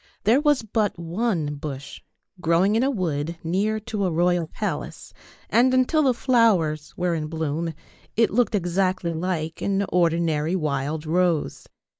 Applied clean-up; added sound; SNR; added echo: neural mask model Resemble Enhance denoiser.